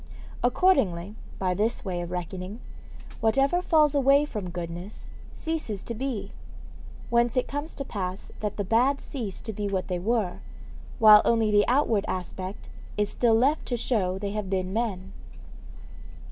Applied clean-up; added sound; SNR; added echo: none; none; none; none.